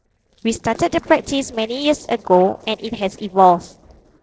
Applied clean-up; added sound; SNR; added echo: neural separator model SepFormer DNS4.